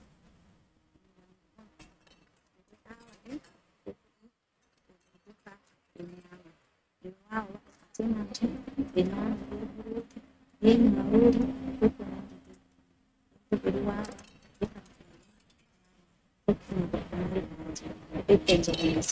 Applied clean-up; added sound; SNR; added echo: neural mask model RNNoise.